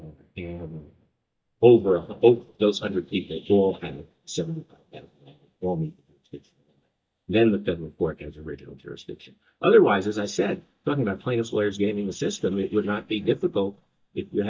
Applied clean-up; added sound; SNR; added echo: neural mask model DeepFilterNet 3.